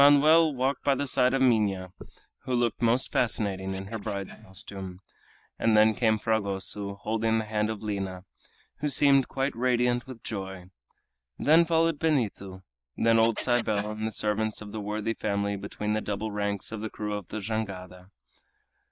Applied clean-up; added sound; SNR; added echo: neural mask model DeepFilterNet 3.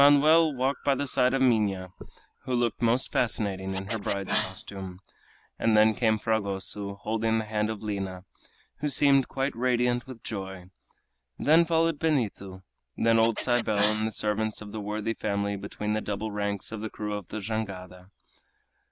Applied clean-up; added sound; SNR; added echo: none; Scratching (performance technique); 10 dB; none.